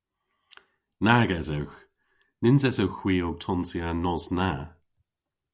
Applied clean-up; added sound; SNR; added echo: none; none; none; none.